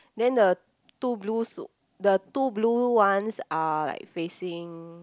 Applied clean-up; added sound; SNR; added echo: none; none; none; none.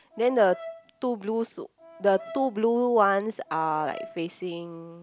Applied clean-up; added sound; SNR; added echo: none; Brass instrument; 19 dB; none.